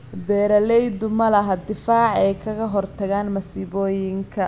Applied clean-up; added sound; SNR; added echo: none; none; none; none.